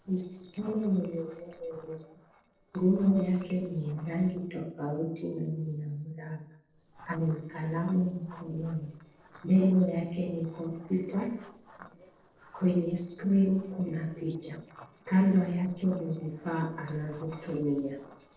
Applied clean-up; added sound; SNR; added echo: neural separator model SepFormer DNS4.